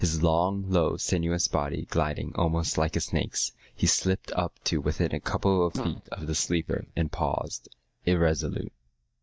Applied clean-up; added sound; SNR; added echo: neural mask model DeepFilterNet 3.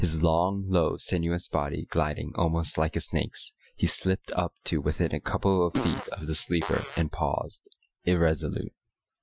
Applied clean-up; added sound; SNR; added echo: classical method Wiener filter.